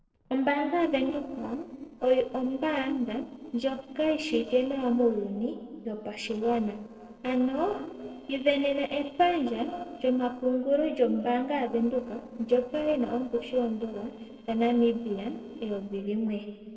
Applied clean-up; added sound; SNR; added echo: neural separator model SepFormer DNS4.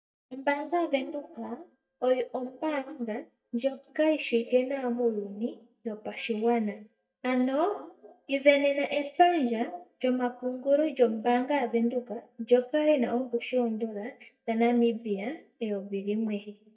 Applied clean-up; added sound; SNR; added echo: neural mask model DeepFilterNet 3.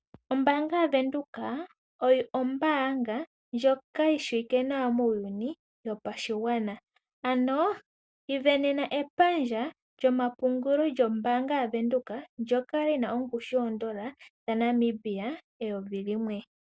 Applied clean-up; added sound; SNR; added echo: none; none; none; none.